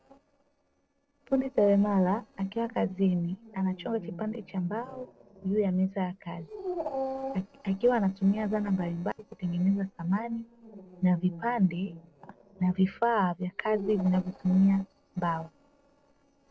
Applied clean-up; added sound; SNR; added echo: neural separator model SepFormer DNS4.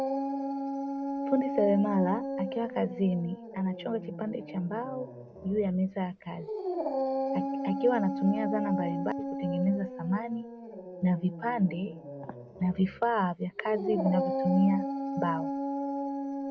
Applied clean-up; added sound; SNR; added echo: none; Dog; 4 dB; none.